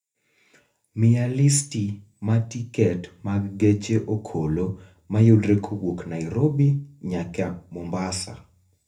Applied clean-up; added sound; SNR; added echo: none; none; none; reverberation time 0.3 s.